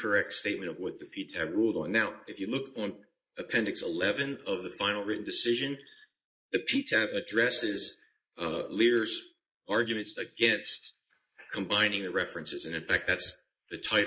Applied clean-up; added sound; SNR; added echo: neural mask model Resemble Enhance denoiser.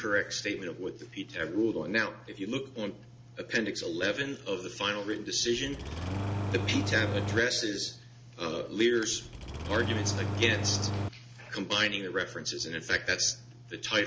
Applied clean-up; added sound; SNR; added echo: none; Engine starting; 2 dB; none.